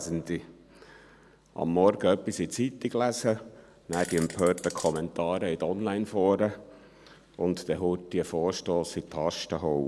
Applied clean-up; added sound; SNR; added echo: none; Fart; 15 dB; none.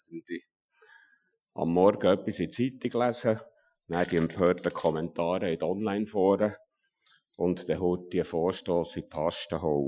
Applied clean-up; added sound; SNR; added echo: classical method Wiener filter.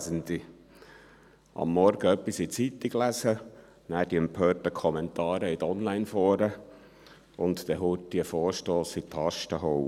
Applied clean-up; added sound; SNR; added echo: none; none; none; none.